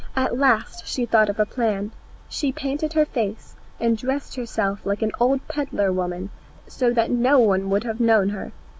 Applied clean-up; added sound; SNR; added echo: none; Engine starting / Car; 16 dB; none.